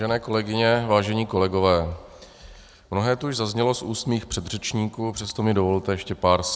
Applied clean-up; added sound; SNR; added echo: none; none; none; none.